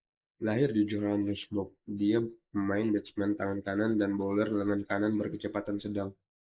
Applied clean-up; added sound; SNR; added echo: neural mask model Resemble Enhance denoiser.